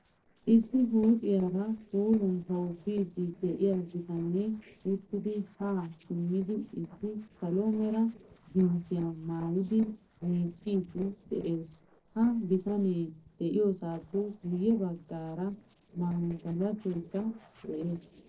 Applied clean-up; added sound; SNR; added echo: neural separator model SepFormer DNS4.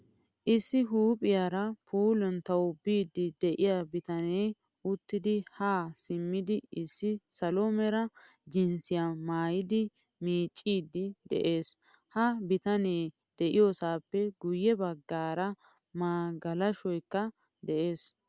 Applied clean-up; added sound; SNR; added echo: none; none; none; none.